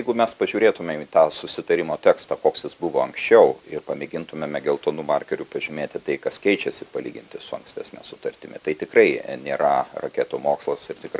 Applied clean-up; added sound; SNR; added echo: none; none; none; none.